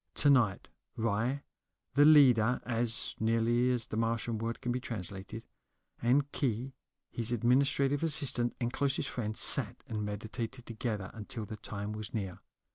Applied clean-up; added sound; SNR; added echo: none; none; none; none.